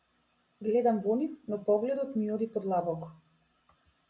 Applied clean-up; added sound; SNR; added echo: none; none; none; none.